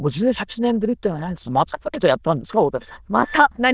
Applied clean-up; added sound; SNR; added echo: neural diffusion model UNIVERSE++.